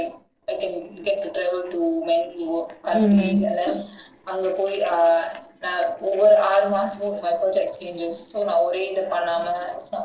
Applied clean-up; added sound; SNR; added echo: neural separator model SepFormer DNS4.